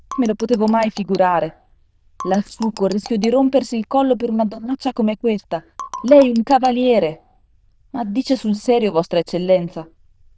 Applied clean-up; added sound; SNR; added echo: neural diffusion model UNIVERSE++.